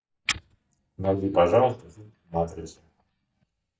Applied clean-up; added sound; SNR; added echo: neural mask model DeepFilterNet 3.